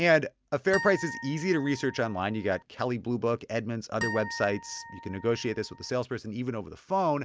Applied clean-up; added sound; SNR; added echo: none; Harp; 11 dB; none.